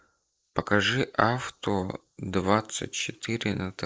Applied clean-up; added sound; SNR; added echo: neural mask model Resemble Enhance denoiser.